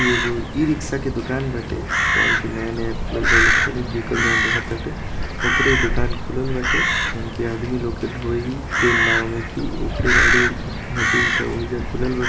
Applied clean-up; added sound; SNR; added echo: none; Crow; -4 dB; reverberation time 2.6 s.